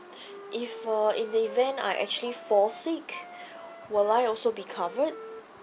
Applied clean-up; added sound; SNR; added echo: none; Wind instrument, woodwind instrument; 16 dB; none.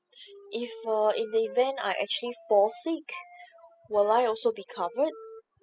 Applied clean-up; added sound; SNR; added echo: classical method spectral subtraction.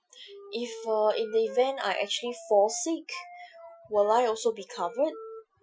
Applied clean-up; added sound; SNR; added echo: classical method Wiener filter.